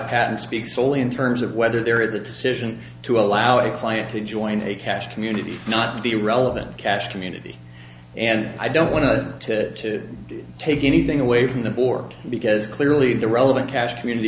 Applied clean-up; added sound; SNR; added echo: none; Door / Wood; 18 dB; none.